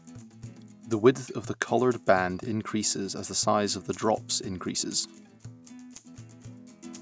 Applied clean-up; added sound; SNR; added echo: none; Acoustic guitar; 17 dB; none.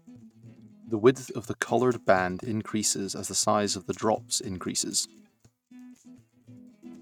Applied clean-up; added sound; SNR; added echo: neural mask model RNNoise.